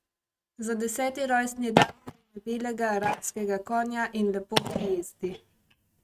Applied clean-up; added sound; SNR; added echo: neural mask model RNNoise.